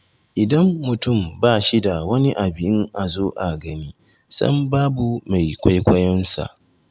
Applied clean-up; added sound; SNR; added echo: none; none; none; none.